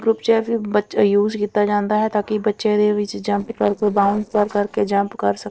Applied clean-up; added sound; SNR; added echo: neural separator model SepFormer DNS4.